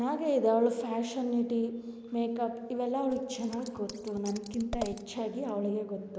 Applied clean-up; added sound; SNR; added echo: none; Scissors; 12 dB; none.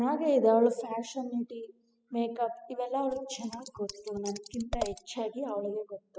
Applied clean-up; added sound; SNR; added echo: classical method spectral subtraction.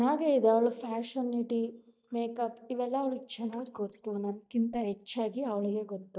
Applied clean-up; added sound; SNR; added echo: neural mask model DeepFilterNet 3.